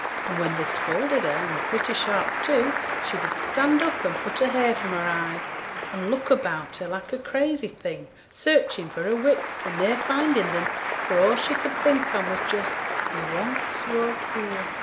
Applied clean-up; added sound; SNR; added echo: none; Applause; 3 dB; none.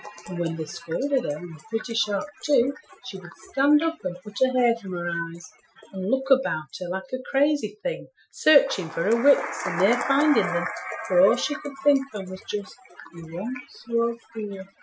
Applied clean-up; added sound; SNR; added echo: classical method Wiener filter.